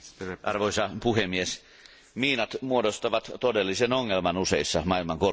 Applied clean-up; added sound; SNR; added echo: none; none; none; none.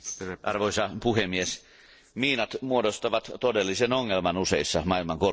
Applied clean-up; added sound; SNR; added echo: neural separator model SepFormer DNS4.